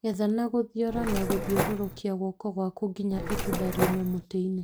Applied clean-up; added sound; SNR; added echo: none; Mechanisms; 2 dB; none.